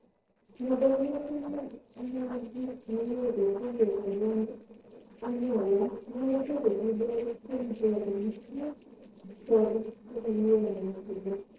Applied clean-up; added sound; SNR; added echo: neural separator model SepFormer DNS4.